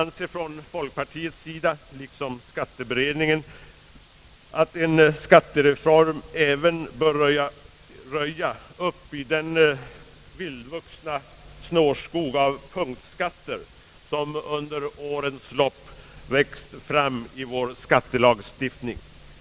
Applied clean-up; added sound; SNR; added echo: none; none; none; none.